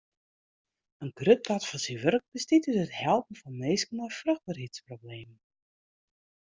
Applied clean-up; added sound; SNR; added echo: none; none; none; none.